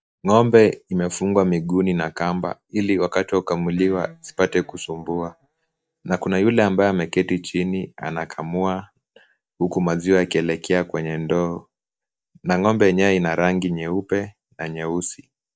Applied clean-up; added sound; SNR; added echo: neural mask model DeepFilterNet 3.